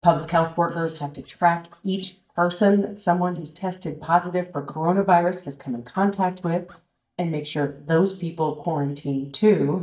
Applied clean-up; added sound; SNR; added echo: neural mask model DeepFilterNet 3.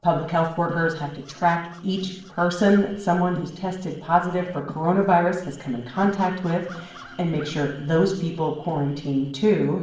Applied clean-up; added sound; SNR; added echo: neural separator model SepFormer DNS4.